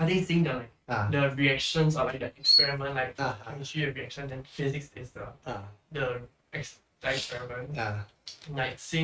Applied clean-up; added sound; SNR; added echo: neural mask model RNNoise.